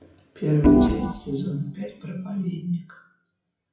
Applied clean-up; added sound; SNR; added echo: classical method WPE with log-MMSE.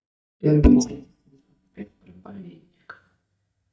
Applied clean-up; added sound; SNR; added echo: neural mask model DeepFilterNet 3.